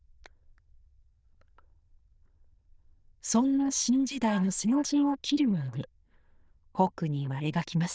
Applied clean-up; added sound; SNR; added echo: neural diffusion model UNIVERSE++.